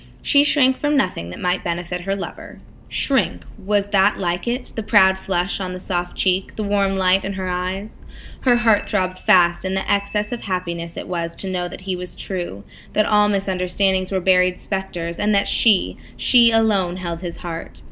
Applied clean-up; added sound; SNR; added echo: none; Accelerating, revving, vroom + Bicycle bell; 15 dB; none.